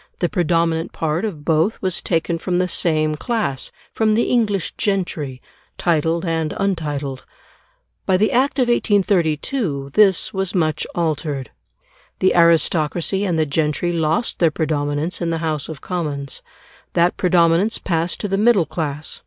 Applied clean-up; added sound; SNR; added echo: none; none; none; none.